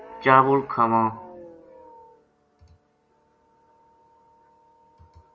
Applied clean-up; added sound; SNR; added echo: none; none; none; none.